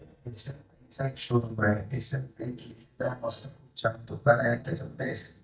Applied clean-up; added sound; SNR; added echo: neural mask model DeepFilterNet 3.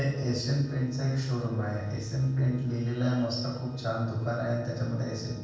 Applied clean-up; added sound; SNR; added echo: neural separator model SepFormer DNS4.